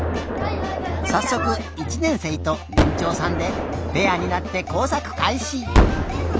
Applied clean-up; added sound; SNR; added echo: none; Gunshot, gunfire; 1 dB; none.